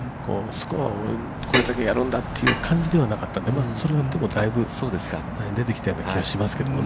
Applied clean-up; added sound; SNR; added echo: none; Clock; 1 dB; none.